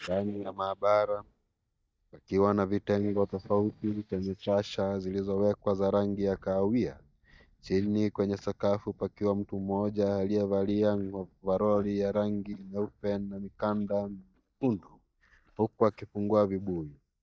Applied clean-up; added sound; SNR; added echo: neural mask model DeepFilterNet 3.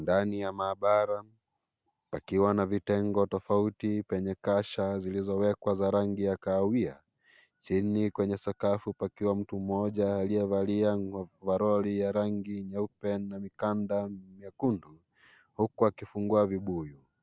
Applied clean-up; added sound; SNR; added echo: none; none; none; none.